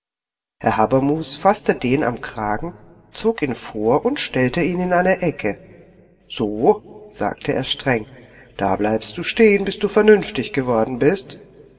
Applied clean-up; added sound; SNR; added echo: none; none; none; reverberation time 0.3 s.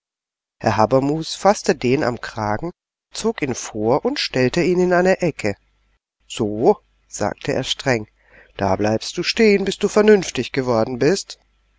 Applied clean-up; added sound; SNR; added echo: none; none; none; none.